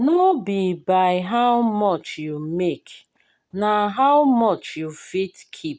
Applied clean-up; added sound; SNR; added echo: none; none; none; none.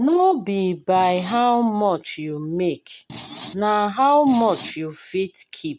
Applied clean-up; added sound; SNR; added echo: none; Screech; 15 dB; none.